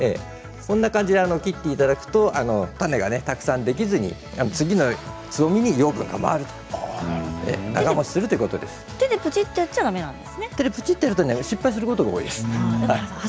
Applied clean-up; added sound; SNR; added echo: none; none; none; none.